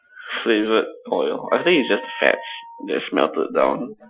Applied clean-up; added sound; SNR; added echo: classical method Wiener filter.